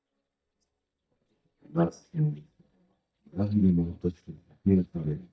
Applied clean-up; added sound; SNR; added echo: neural mask model DeepFilterNet 3.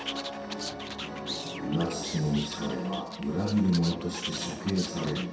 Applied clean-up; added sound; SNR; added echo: none; Animal; 10 dB; reverberation time 0.7 s.